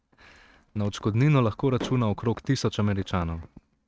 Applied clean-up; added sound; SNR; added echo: neural mask model RNNoise.